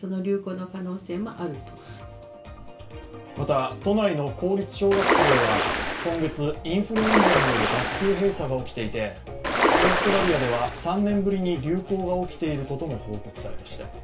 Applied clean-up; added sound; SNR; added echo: none; Ocean; -3 dB; reverberation time 0.3 s.